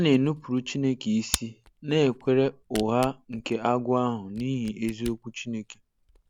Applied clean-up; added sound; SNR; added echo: none; Camera; 16 dB; none.